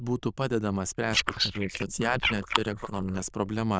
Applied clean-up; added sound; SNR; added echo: neural diffusion model UNIVERSE++.